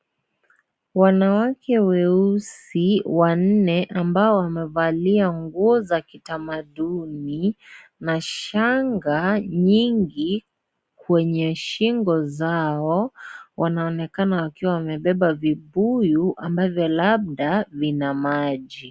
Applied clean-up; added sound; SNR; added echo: none; none; none; none.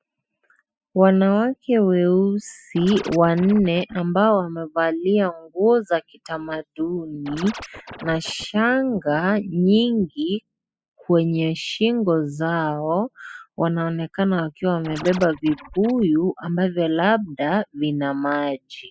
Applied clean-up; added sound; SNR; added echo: classical method spectral subtraction.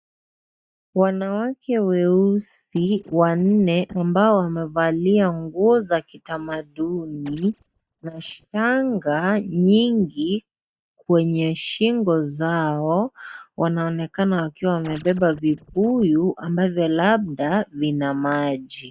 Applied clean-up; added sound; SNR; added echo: neural mask model DeepFilterNet 3.